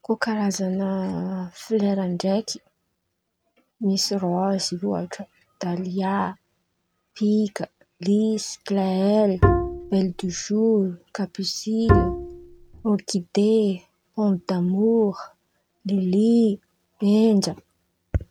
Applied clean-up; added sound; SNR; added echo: none; Bowed string instrument; -1 dB; none.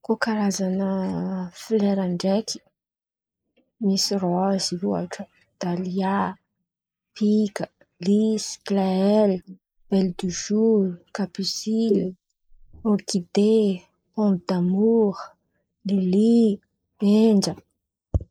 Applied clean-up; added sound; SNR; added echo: neural mask model Resemble Enhance denoiser.